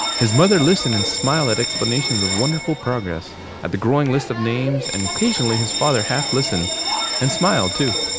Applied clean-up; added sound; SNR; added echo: none; Bell; 4 dB; none.